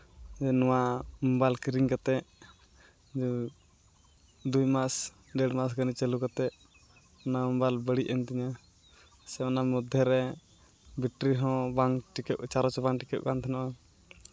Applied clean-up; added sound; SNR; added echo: none; none; none; none.